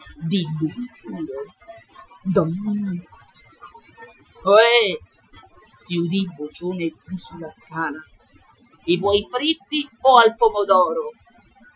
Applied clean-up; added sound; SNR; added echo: classical method Wiener filter.